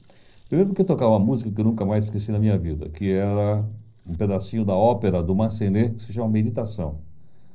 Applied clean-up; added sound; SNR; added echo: neural separator model SepFormer DNS4.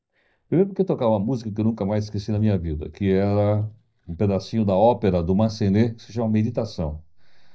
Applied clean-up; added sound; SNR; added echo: neural mask model DeepFilterNet 3.